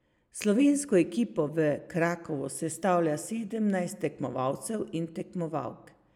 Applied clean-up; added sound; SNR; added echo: none; none; none; none.